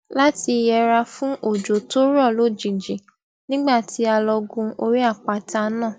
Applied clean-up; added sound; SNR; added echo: none; none; none; none.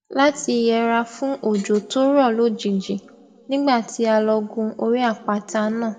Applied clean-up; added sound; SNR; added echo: none; none; none; reverberation time 1.3 s.